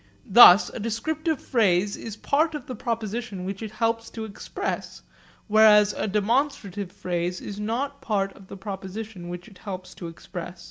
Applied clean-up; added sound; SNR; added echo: none; none; none; none.